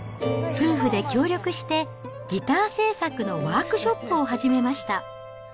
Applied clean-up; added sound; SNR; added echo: none; none; none; none.